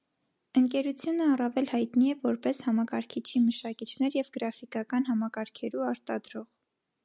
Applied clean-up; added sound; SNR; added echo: none; none; none; none.